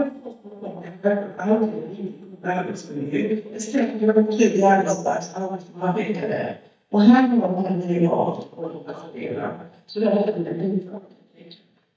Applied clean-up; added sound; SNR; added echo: neural mask model DeepFilterNet 3.